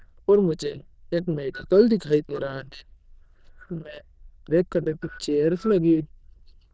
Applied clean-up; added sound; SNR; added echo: neural diffusion model UNIVERSE++.